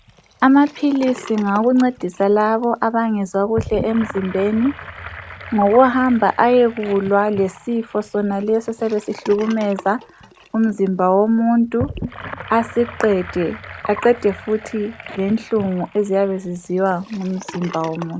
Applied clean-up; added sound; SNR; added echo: none; Sink (filling or washing) / Gurgling; 16 dB; none.